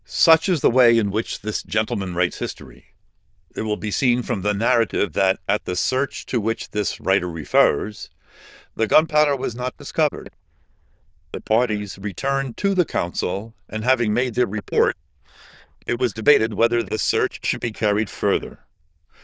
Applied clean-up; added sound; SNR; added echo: neural diffusion model UNIVERSE++.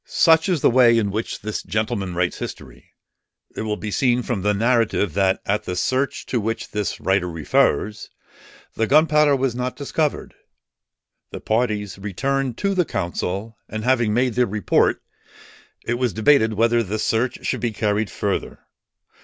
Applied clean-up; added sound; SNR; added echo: none; none; none; none.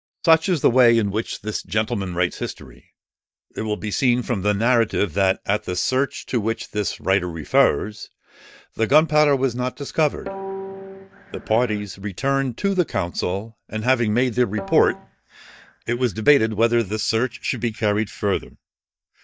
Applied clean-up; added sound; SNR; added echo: neural mask model DeepFilterNet 3.